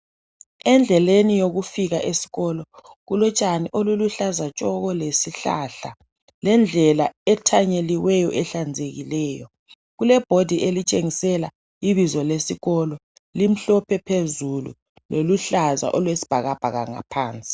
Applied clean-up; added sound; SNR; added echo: none; none; none; none.